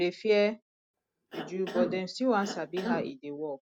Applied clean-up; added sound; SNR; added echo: none; Cough; 6 dB; none.